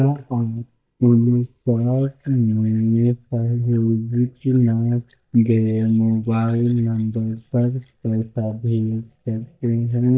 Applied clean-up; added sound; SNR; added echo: neural mask model DeepFilterNet 3.